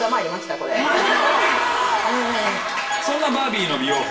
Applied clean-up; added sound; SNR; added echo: none; Bowed string instrument; 18 dB; reverberation time 1.0 s.